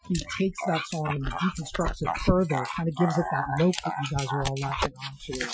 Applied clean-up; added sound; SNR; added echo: classical method Wiener filter.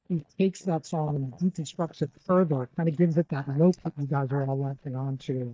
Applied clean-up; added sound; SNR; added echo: neural mask model DeepFilterNet 3.